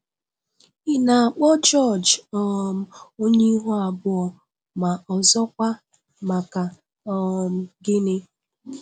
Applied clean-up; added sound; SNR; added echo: none; none; none; none.